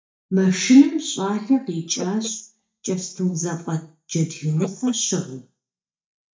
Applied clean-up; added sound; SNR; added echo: neural mask model DeepFilterNet 3.